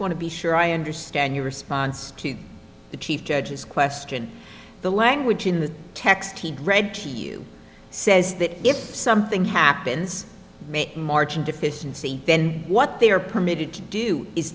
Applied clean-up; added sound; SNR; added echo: none; none; none; none.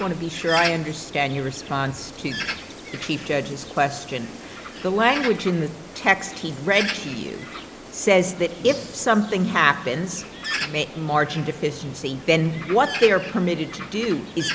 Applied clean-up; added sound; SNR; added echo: none; Bird; 11 dB; none.